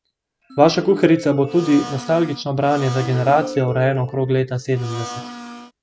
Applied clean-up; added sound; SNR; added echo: none; Domestic sounds, home sounds + Ringtone; 13 dB; none.